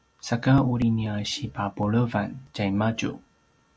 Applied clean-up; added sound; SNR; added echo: none; none; none; none.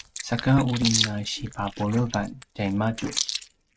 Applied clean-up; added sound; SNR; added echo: neural mask model RNNoise.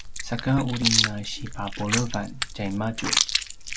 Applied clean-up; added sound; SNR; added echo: none; Chewing, mastication; -1 dB; none.